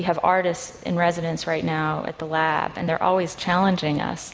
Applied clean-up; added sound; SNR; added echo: none; none; none; none.